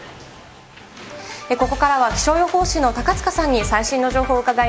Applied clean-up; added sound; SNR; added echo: none; none; none; none.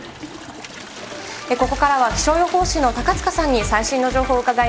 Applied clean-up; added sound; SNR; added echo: none; Toilet flush; 17 dB; none.